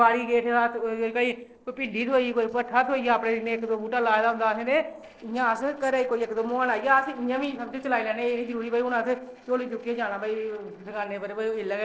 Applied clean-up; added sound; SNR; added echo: neural separator model SepFormer DNS4.